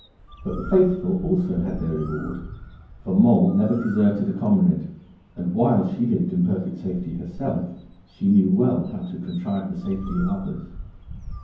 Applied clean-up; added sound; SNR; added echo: none; Bird; 17 dB; reverberation time 0.9 s.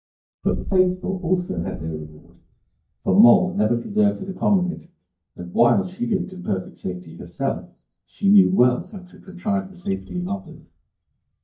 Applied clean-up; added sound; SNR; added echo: neural mask model DeepFilterNet 3.